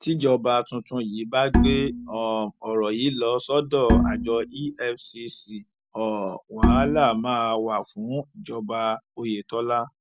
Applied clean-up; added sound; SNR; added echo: none; Bowed string instrument; -1 dB; none.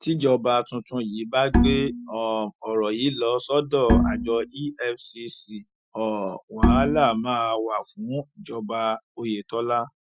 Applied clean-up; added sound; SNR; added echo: classical method Wiener filter.